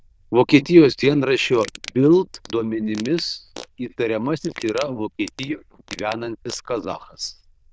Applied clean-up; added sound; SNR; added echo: neural diffusion model UNIVERSE++.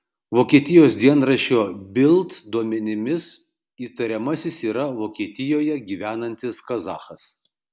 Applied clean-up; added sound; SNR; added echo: none; none; none; none.